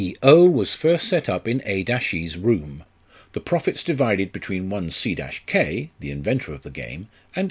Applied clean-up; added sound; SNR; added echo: none; none; none; none.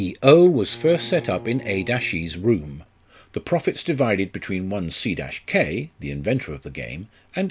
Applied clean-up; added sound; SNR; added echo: none; Bowed string instrument; 19 dB; none.